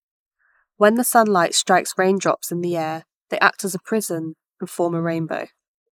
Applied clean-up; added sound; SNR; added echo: neural mask model Resemble Enhance denoiser.